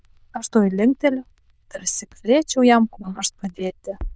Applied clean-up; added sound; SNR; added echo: neural diffusion model UNIVERSE++.